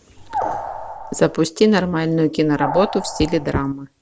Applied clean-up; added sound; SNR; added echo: none; Animal; 8 dB; none.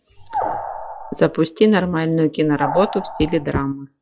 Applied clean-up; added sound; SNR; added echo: classical method log-MMSE.